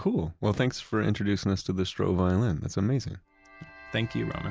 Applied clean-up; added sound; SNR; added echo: none; none; none; none.